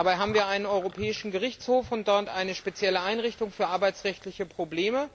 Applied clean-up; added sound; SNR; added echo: none; Gurgling; 19 dB; none.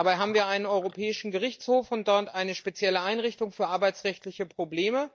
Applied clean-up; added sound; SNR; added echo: neural mask model DeepFilterNet 3.